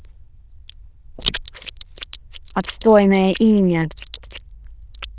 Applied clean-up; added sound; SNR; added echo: neural diffusion model UNIVERSE++.